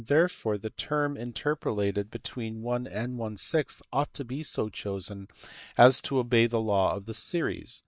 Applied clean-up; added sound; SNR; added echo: neural mask model DeepFilterNet 3.